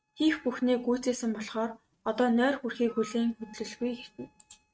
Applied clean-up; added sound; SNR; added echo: neural mask model RNNoise.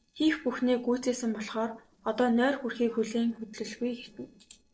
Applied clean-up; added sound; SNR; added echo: neural separator model SepFormer DNS4.